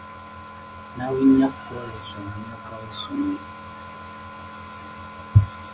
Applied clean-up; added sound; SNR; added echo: none; none; none; none.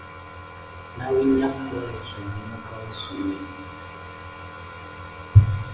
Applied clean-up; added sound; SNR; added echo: none; none; none; reverberation time 1.0 s.